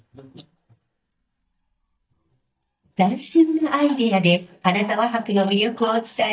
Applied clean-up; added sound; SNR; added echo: neural mask model DeepFilterNet 3.